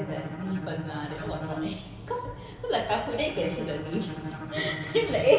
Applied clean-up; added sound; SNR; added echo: none; Bowed string instrument; 9 dB; reverberation time 2.2 s.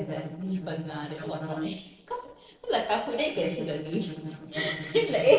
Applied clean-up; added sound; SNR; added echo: neural separator model SepFormer DNS4.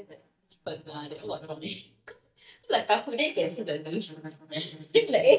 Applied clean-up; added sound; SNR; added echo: neural mask model DeepFilterNet 3.